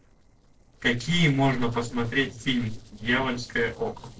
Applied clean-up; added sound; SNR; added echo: neural separator model SepFormer DNS4.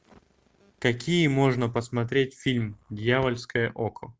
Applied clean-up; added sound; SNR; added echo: none; none; none; none.